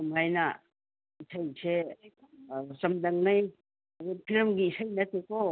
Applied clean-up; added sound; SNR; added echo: none; none; none; none.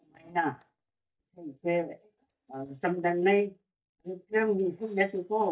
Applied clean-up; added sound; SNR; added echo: neural mask model DeepFilterNet 3.